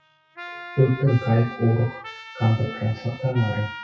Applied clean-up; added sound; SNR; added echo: classical method WPE with log-MMSE.